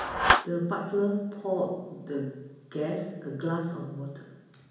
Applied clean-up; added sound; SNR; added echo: none; Clapping; 1 dB; reverberation time 1.0 s.